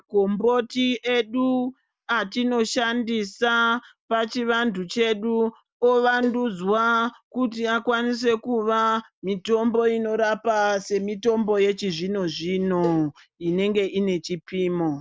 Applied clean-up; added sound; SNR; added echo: none; Cowbell; 15 dB; none.